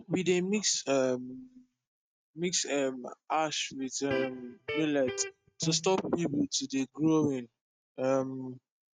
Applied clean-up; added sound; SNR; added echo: neural mask model RNNoise.